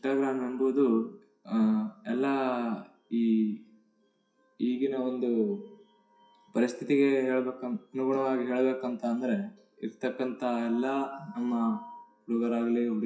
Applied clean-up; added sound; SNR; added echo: classical method WPE with log-MMSE.